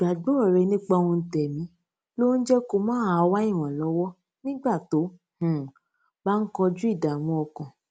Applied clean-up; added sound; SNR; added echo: none; none; none; none.